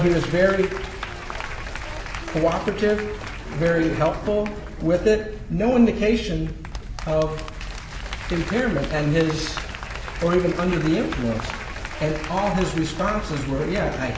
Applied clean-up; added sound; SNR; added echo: none; Applause / Crowd; 12 dB; none.